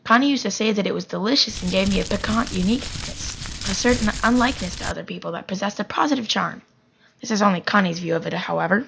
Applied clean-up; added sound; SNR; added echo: none; Crumpling, crinkling; 8 dB; none.